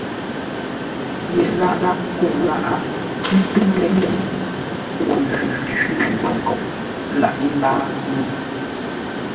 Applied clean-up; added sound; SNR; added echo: none; Mechanisms; 4 dB; reverberation time 2.1 s.